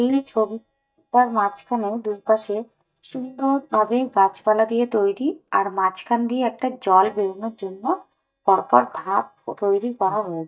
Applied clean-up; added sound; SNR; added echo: neural mask model DeepFilterNet 3.